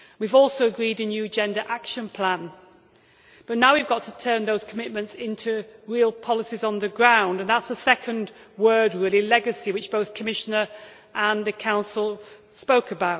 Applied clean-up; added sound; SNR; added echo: none; none; none; none.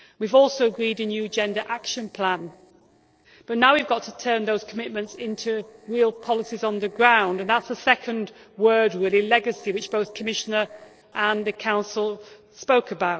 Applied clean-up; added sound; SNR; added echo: neural separator model SepFormer DNS4.